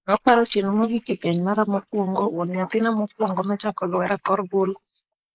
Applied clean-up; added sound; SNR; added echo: neural mask model Resemble Enhance denoiser.